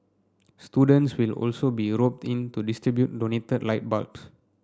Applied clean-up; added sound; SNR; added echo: none; none; none; none.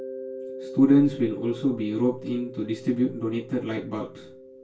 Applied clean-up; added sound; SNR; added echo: none; Mallet percussion; 14 dB; reverberation time 0.2 s.